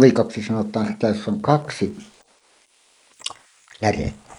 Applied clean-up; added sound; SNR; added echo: neural mask model Resemble Enhance denoiser.